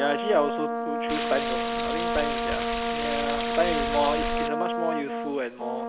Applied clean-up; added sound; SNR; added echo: none; Brass instrument + Stream; -1 dB; none.